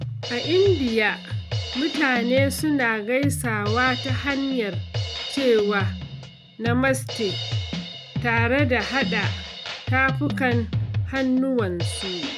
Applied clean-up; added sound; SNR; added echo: none; Drum kit; 4 dB; none.